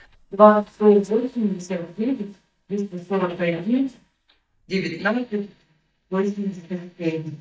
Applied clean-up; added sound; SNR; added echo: neural mask model DeepFilterNet 3.